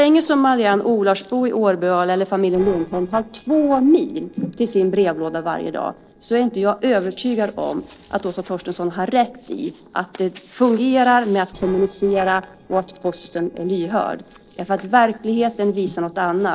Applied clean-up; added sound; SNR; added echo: neural separator model SepFormer DNS4.